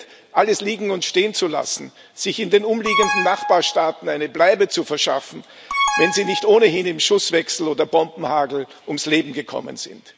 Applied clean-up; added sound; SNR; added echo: none; Alarm; 3 dB; none.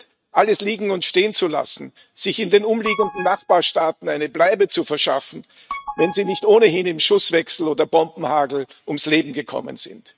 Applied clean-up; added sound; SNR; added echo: neural mask model RNNoise.